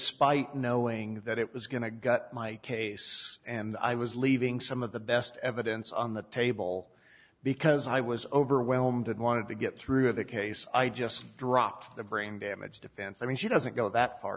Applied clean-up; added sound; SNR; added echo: none; none; none; none.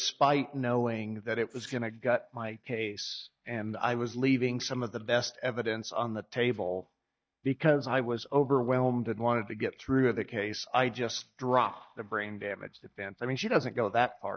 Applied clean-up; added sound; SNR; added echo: neural mask model DeepFilterNet 3.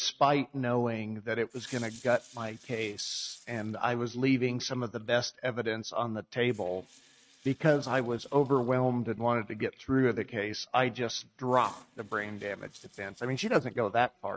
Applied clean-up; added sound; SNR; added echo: neural mask model RNNoise.